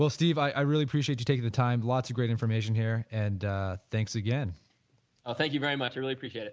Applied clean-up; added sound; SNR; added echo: none; none; none; none.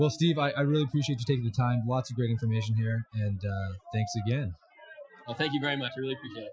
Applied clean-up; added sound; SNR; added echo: classical method Wiener filter.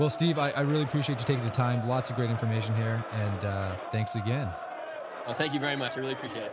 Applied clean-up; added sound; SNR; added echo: none; Crowd; 9 dB; none.